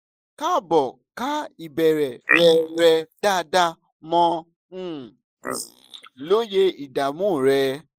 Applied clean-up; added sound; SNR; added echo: neural mask model Resemble Enhance denoiser.